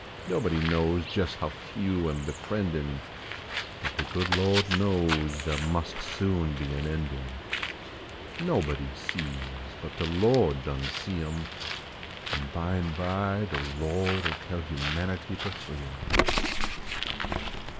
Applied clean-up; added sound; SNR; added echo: none; Bird; 4 dB; none.